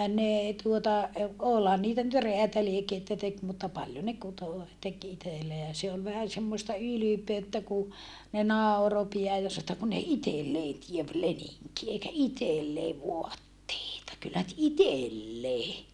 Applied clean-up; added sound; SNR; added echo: none; none; none; none.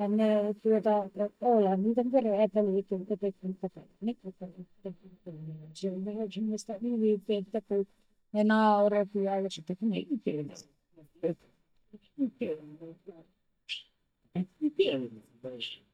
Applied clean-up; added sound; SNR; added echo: neural mask model DeepFilterNet 3.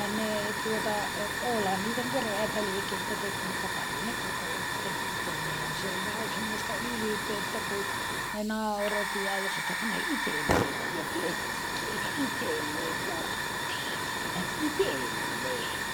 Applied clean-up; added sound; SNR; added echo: none; Hiss / Fire; -3 dB; none.